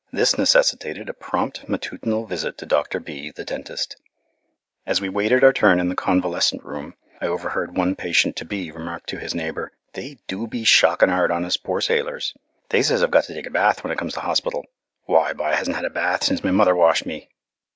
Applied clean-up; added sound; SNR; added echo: none; none; none; none.